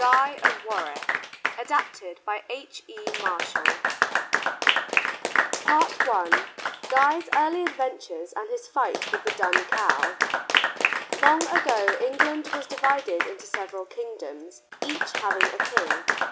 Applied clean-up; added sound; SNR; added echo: none; Applause / Clapping; -1 dB; none.